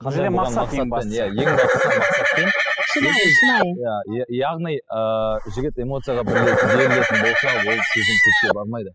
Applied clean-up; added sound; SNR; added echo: classical method spectral subtraction.